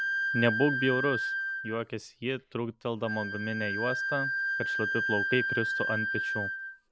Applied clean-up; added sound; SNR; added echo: none; Wind instrument, woodwind instrument; 0 dB; none.